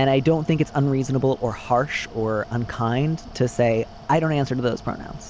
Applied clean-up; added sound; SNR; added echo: none; Mechanical fan; 18 dB; none.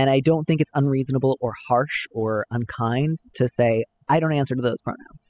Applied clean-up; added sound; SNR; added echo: classical method spectral subtraction.